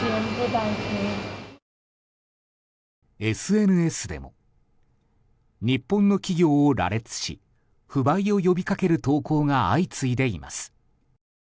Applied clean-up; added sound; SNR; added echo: none; none; none; none.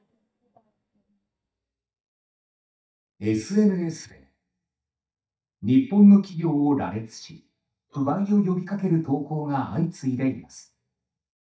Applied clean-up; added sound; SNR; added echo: neural mask model DeepFilterNet 3.